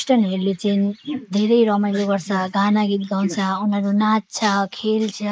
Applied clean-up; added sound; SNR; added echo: neural mask model Resemble Enhance denoiser.